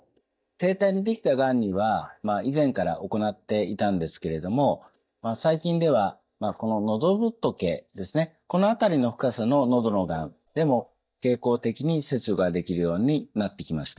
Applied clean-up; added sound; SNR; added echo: neural mask model DeepFilterNet 3.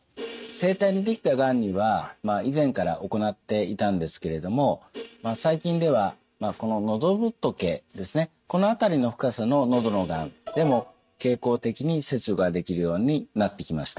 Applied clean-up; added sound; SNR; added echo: neural mask model RNNoise.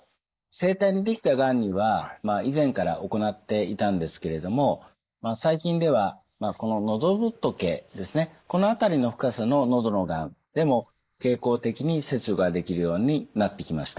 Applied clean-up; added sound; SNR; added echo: neural mask model Resemble Enhance denoiser.